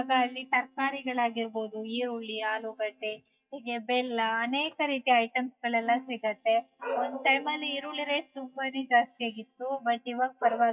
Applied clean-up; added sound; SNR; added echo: neural mask model DeepFilterNet 3.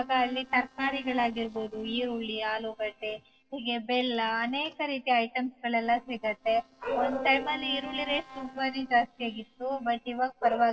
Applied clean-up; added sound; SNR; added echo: neural separator model SepFormer DNS4.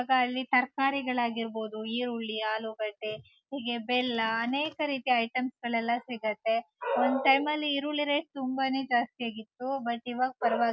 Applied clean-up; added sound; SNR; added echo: none; none; none; none.